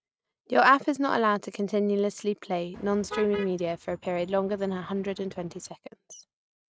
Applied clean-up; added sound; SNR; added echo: neural mask model RNNoise.